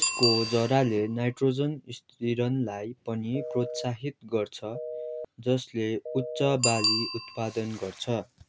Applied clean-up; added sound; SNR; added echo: none; Bicycle bell + Telephone; 6 dB; none.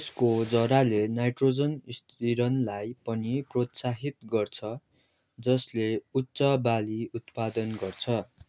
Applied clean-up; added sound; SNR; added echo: none; none; none; none.